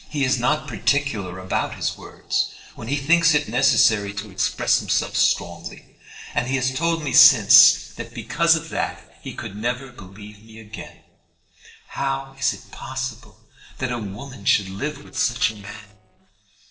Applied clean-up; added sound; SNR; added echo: neural separator model SepFormer DNS4.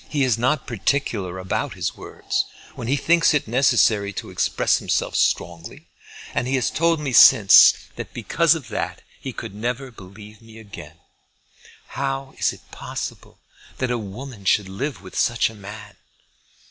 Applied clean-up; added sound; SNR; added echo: none; none; none; none.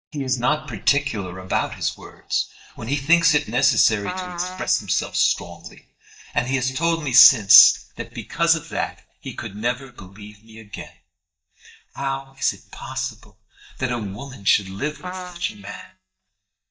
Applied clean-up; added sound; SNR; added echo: neural mask model DeepFilterNet 3.